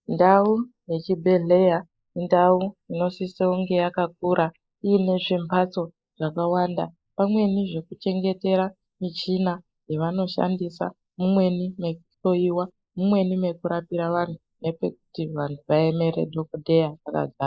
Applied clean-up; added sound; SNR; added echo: neural mask model Resemble Enhance denoiser.